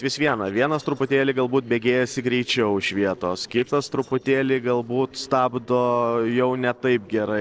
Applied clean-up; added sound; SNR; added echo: neural separator model SepFormer DNS4.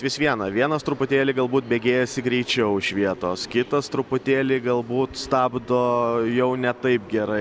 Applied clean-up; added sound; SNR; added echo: none; none; none; none.